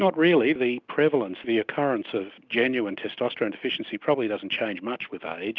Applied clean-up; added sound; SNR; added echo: none; none; none; none.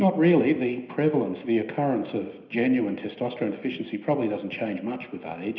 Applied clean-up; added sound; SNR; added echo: none; none; none; reverberation time 0.9 s.